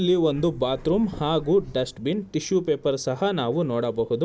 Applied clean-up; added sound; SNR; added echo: none; Bird; 18 dB; none.